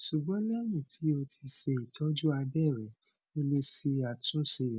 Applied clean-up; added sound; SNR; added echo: none; none; none; none.